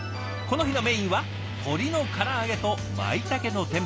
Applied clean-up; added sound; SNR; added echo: none; Mechanical fan; 5 dB; none.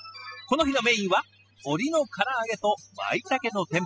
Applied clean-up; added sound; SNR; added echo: classical method spectral subtraction.